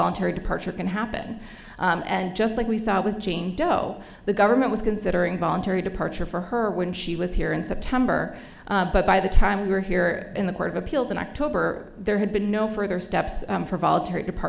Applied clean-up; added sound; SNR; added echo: none; none; none; none.